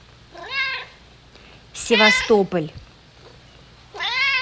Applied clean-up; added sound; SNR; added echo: none; Meow; 1 dB; none.